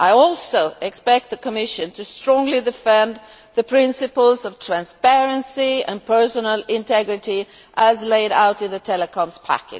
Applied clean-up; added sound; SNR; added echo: none; none; none; none.